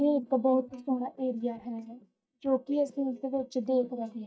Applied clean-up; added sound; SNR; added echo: neural mask model DeepFilterNet 3.